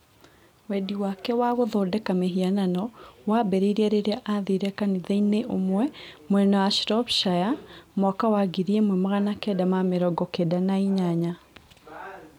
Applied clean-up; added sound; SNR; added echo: none; none; none; none.